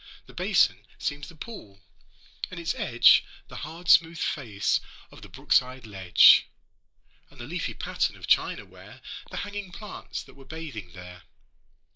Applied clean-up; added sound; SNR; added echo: neural mask model Resemble Enhance denoiser.